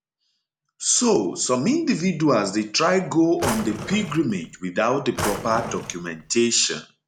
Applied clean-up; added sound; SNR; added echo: none; Drawer open or close; 9 dB; none.